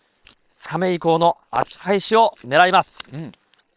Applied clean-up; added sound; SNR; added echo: neural separator model SepFormer WHAM!.